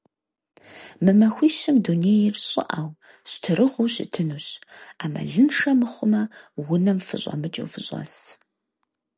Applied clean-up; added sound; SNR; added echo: none; none; none; none.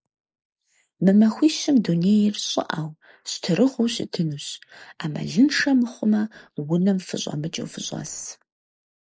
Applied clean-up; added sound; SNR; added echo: neural mask model Resemble Enhance denoiser.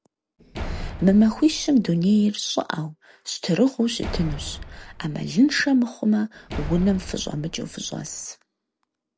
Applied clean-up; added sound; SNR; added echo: none; Slam; 11 dB; none.